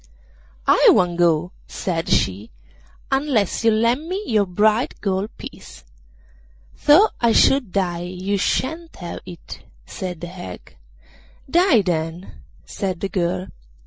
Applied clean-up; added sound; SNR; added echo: none; none; none; none.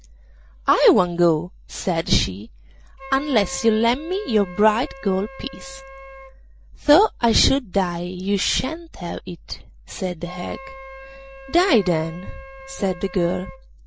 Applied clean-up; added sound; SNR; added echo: none; Wind instrument, woodwind instrument; 20 dB; none.